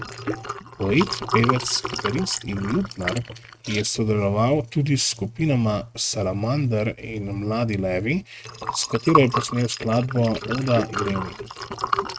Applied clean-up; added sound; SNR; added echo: neural mask model RNNoise.